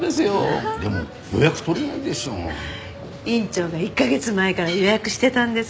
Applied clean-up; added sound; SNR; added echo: none; none; none; none.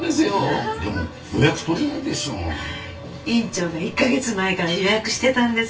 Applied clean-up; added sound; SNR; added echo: none; none; none; reverberation time 0.1 s.